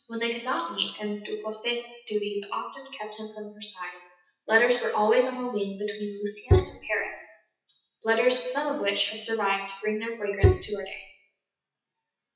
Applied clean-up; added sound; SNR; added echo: classical method WPE with log-MMSE.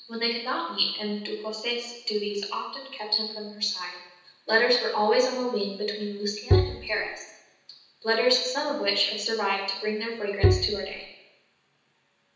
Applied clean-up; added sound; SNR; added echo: none; Bowed string instrument; -5 dB; reverberation time 0.9 s.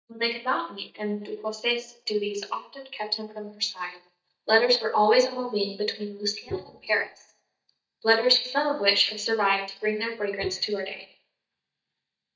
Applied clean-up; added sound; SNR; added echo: neural mask model DeepFilterNet 3.